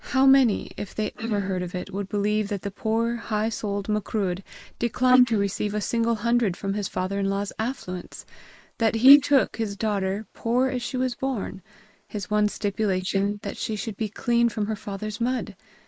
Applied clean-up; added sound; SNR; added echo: neural mask model Resemble Enhance denoiser.